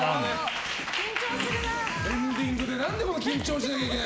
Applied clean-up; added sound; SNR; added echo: none; none; none; none.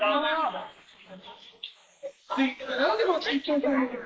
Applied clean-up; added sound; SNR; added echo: neural mask model Resemble Enhance denoiser.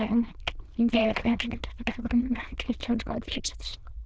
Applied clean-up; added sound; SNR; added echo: neural diffusion model UNIVERSE++.